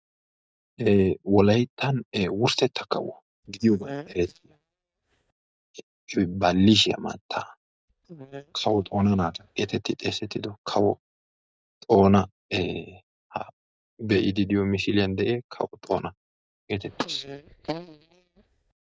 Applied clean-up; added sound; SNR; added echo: neural mask model DeepFilterNet 3.